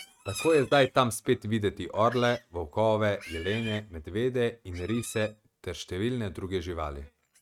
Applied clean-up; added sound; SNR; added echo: neural mask model RNNoise.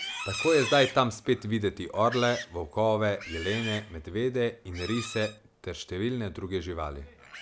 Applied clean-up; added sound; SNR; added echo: none; Livestock, farm animals, working animals; 11 dB; none.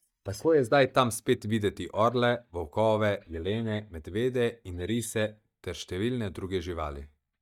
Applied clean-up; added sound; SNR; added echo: neural mask model DeepFilterNet 3.